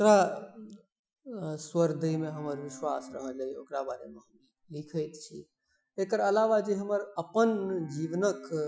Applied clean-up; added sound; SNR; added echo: classical method Wiener filter.